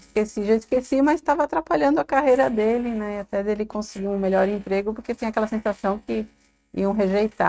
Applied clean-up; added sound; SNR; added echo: neural mask model RNNoise.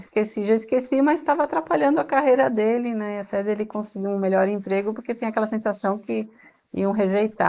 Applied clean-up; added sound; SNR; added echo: neural mask model Resemble Enhance denoiser.